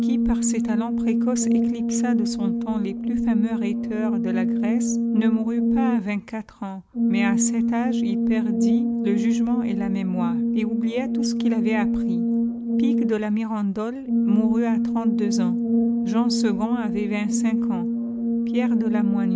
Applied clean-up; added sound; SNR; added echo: none; Brass instrument; -5 dB; none.